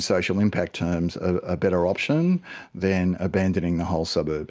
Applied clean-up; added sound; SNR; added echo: none; none; none; none.